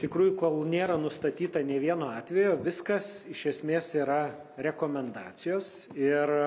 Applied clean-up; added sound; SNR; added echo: none; none; none; none.